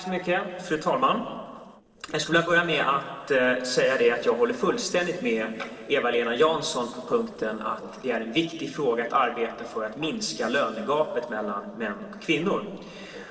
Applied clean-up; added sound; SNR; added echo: neural separator model SepFormer DNS4.